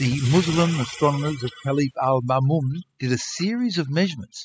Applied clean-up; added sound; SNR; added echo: classical method spectral subtraction.